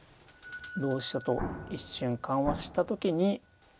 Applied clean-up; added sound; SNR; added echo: none; Doorbell + Explosion; 7 dB; none.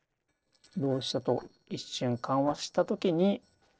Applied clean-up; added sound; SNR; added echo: neural separator model SepFormer DNS4.